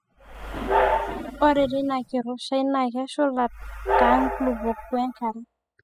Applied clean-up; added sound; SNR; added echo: classical method spectral subtraction.